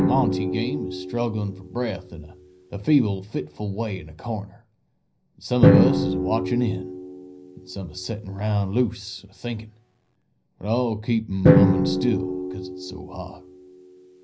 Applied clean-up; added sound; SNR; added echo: none; Drum; -1 dB; reverberation time 0.4 s.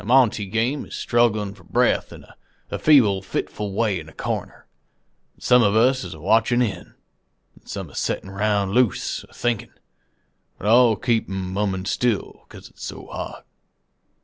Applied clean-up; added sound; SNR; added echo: none; none; none; none.